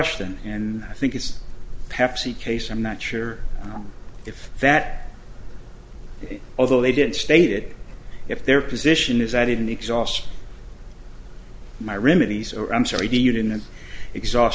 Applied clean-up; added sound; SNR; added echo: none; none; none; none.